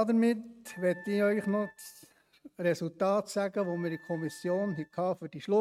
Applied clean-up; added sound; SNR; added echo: neural mask model RNNoise.